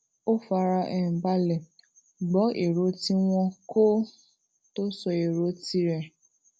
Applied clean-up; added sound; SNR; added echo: none; none; none; none.